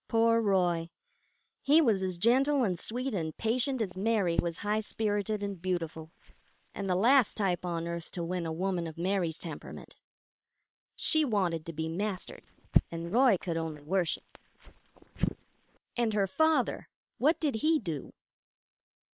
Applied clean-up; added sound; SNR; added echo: neural separator model SepFormer WHAM!.